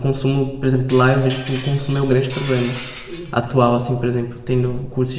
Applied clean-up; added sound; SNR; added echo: none; Glass; 15 dB; reverberation time 1.1 s.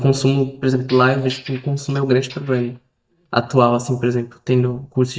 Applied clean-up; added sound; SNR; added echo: neural mask model DeepFilterNet 3.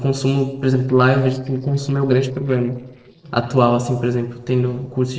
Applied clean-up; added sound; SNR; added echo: neural separator model SepFormer DNS4.